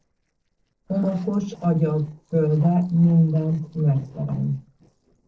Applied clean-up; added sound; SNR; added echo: neural separator model SepFormer DNS4.